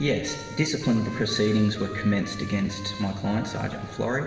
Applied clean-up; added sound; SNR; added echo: none; Trumpet; 17 dB; reverberation time 2.1 s.